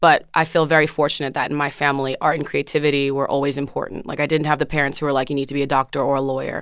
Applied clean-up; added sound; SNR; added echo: none; none; none; none.